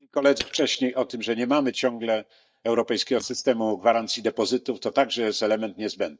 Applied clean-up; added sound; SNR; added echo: neural mask model DeepFilterNet 3.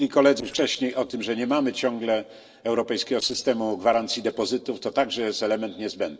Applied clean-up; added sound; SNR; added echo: neural separator model SepFormer DNS4.